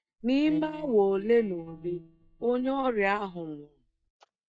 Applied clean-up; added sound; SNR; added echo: neural mask model DeepFilterNet 3.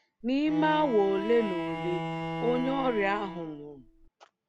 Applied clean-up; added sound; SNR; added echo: none; Bowed string instrument; 7 dB; none.